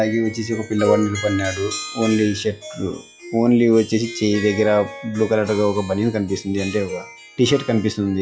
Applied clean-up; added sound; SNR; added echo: classical method log-MMSE.